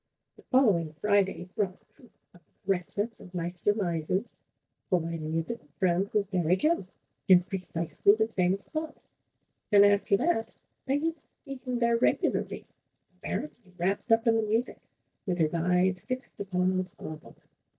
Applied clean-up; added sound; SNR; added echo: neural mask model DeepFilterNet 3.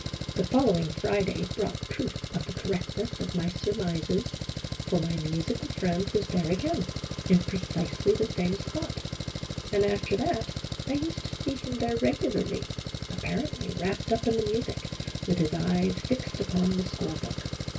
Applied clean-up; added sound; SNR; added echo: none; Engine; 5 dB; reverberation time 0.2 s.